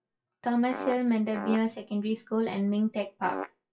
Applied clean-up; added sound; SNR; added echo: classical method WPE with log-MMSE.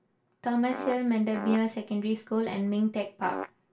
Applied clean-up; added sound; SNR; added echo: none; Fart; 7 dB; reverberation time 0.3 s.